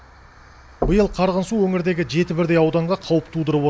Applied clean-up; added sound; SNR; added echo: none; Knock; 12 dB; none.